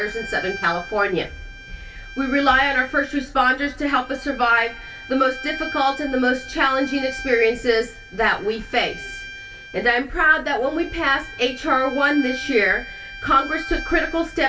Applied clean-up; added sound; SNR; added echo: none; Bowed string instrument; 14 dB; reverberation time 0.1 s.